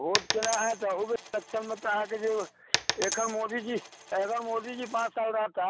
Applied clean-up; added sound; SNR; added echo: none; Coin (dropping); 5 dB; none.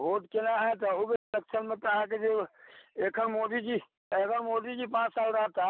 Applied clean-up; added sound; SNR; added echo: none; none; none; none.